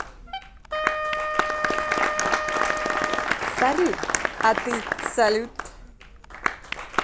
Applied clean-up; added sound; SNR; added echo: none; Applause + Wind instrument, woodwind instrument; -2 dB; none.